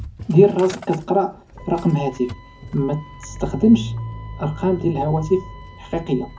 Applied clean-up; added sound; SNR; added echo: none; Slam / Engine starting; 14 dB; reverberation time 0.3 s.